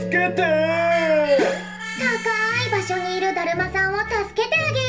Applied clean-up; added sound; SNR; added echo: none; Musical instrument; 16 dB; reverberation time 0.3 s.